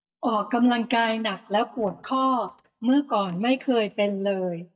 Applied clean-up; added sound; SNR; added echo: neural mask model DeepFilterNet 3.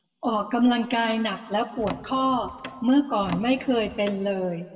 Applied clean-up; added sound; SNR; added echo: none; Door; 16 dB; reverberation time 1.0 s.